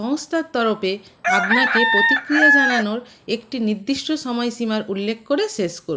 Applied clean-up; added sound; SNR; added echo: none; Chicken, rooster; -3 dB; none.